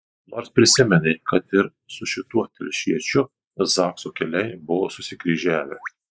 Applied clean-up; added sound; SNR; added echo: neural mask model Resemble Enhance denoiser.